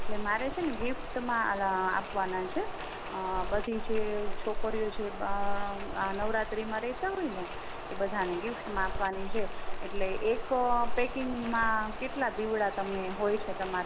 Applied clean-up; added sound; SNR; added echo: none; Rain; 1 dB; none.